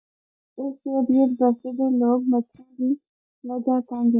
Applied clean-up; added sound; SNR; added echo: neural mask model DeepFilterNet 3.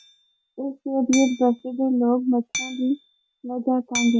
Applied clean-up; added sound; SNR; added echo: none; Hammer; 12 dB; none.